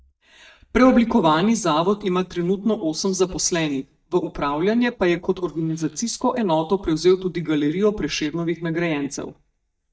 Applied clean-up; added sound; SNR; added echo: neural mask model DeepFilterNet 3.